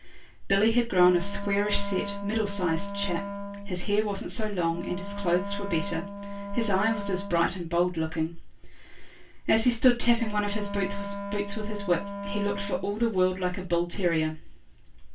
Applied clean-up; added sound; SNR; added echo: none; Wind instrument, woodwind instrument; 10 dB; reverberation time 0.2 s.